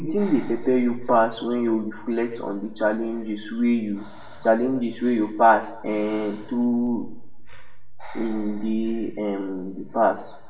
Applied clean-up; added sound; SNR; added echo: none; Breathing; 10 dB; reverberation time 0.6 s.